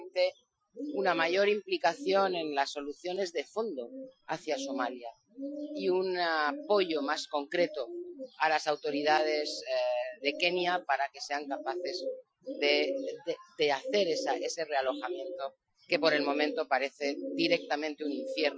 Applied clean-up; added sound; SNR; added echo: classical method Wiener filter.